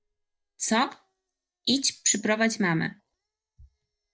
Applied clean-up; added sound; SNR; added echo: neural mask model DeepFilterNet 3.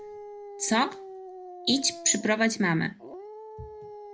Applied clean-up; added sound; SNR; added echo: none; Dog; 14 dB; none.